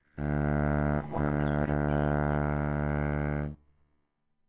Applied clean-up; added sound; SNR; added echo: neural separator model SepFormer WHAMR!.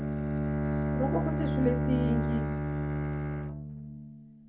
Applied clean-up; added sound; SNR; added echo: none; Bowed string instrument; -5 dB; reverberation time 0.3 s.